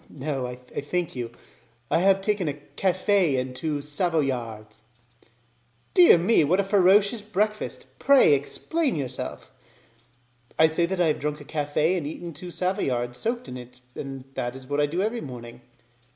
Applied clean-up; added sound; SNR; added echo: none; none; none; none.